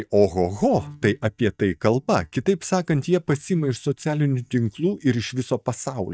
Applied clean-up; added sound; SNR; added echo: neural mask model DeepFilterNet 3.